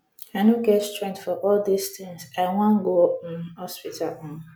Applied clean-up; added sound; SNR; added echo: none; none; none; none.